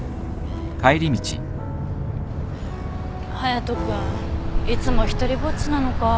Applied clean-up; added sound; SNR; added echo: none; Motor vehicle (road); -1 dB; none.